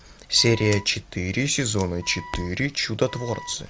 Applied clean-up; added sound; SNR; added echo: none; Crackle + Wind instrument, woodwind instrument; 16 dB; none.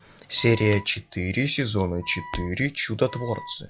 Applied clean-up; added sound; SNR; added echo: classical method log-MMSE.